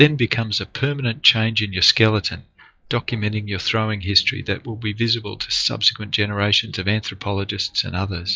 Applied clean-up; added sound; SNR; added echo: classical method log-MMSE.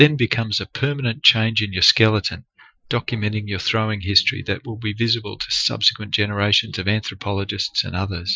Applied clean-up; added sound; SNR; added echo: classical method Wiener filter.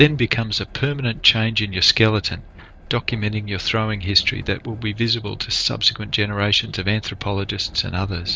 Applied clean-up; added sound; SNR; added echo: none; Train; 20 dB; none.